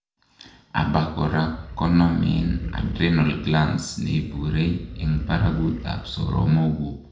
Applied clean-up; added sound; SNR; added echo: none; Animal; 10 dB; reverberation time 0.6 s.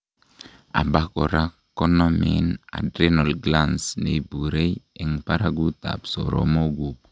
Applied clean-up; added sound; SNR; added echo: none; none; none; none.